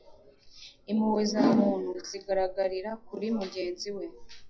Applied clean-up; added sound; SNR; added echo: classical method WPE with log-MMSE.